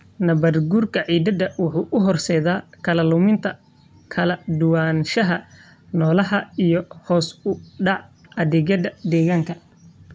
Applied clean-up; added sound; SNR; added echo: none; none; none; none.